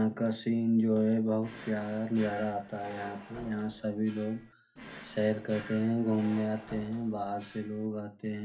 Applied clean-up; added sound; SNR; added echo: none; Drawer open or close; 17 dB; reverberation time 0.3 s.